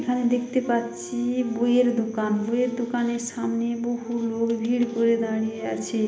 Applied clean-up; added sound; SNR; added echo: none; Wind instrument, woodwind instrument; 17 dB; reverberation time 0.8 s.